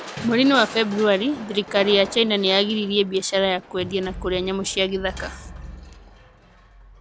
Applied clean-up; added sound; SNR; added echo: none; Crushing; 15 dB; none.